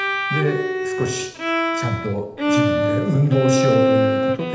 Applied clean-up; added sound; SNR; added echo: none; Bowed string instrument; -3 dB; reverberation time 0.8 s.